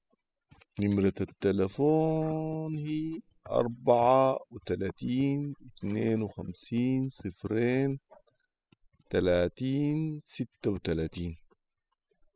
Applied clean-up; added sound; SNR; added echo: classical method spectral subtraction.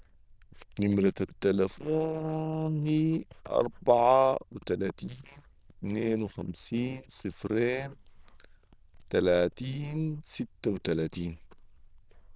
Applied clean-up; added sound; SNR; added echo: neural diffusion model UNIVERSE++.